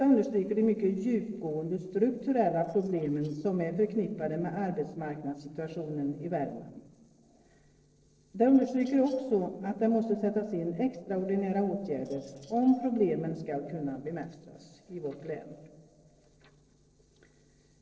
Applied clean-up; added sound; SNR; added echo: neural separator model SepFormer DNS4.